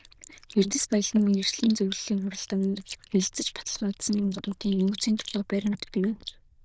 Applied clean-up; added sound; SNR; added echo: neural diffusion model UNIVERSE++.